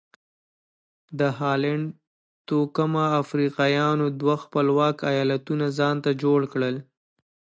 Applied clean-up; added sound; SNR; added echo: none; none; none; none.